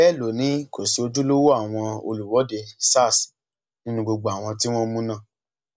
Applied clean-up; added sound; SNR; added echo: none; none; none; none.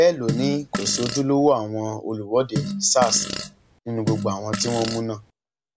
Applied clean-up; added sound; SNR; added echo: none; Fart; 6 dB; none.